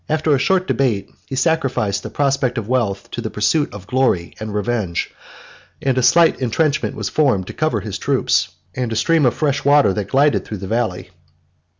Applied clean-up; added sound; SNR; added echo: none; none; none; none.